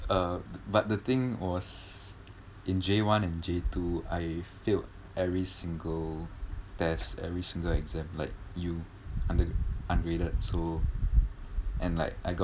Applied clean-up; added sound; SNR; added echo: none; none; none; none.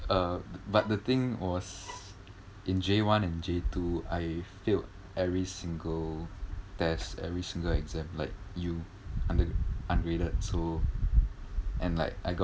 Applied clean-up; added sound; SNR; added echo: none; Bowed string instrument; 19 dB; none.